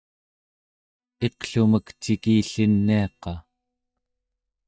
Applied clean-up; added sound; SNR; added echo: neural mask model DeepFilterNet 3.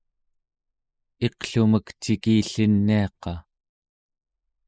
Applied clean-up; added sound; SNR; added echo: neural mask model Resemble Enhance denoiser.